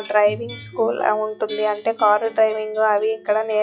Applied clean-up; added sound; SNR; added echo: classical method log-MMSE.